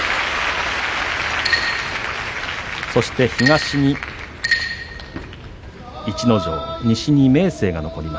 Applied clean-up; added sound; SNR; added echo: none; none; none; none.